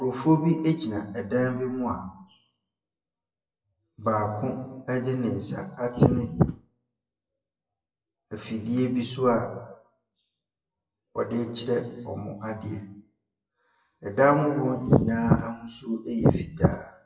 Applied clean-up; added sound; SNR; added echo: classical method WPE with log-MMSE.